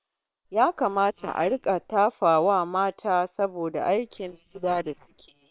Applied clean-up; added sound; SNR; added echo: neural separator model SepFormer WHAM!.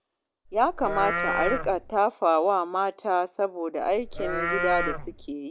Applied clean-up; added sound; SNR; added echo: none; Livestock, farm animals, working animals; 4 dB; none.